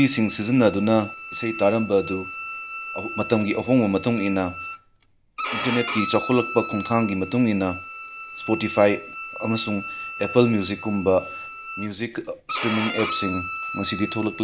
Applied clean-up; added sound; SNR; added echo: none; Bowed string instrument; 9 dB; none.